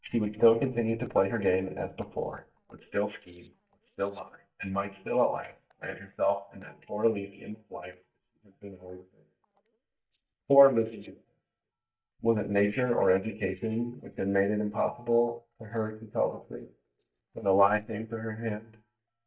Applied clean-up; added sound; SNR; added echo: neural mask model DeepFilterNet 3.